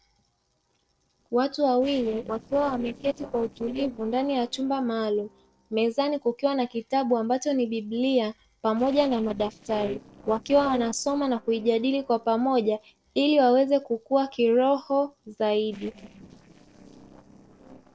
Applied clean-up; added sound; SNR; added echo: neural separator model SepFormer DNS4.